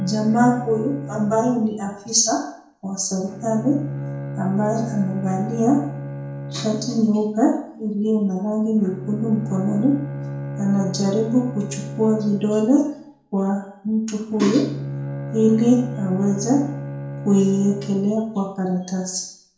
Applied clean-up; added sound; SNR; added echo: none; Bowed string instrument; 10 dB; reverberation time 0.5 s.